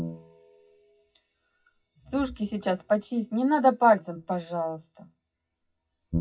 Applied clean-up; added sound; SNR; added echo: classical method WPE with log-MMSE.